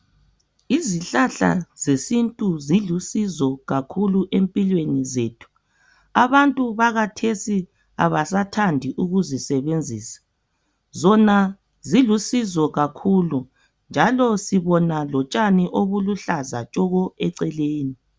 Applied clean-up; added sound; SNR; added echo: none; none; none; none.